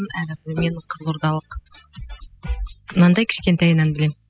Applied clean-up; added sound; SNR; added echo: classical method spectral subtraction.